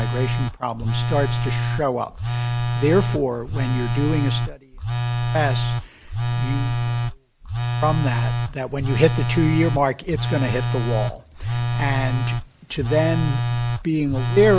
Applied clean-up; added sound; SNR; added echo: none; Telephone; -1 dB; none.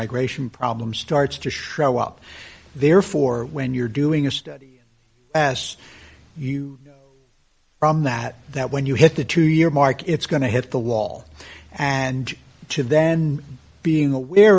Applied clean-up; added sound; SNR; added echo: none; none; none; none.